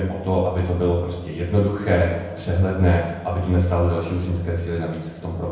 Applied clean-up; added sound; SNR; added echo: none; none; none; reverberation time 0.9 s.